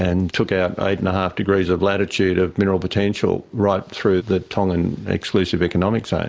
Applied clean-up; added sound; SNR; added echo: none; none; none; none.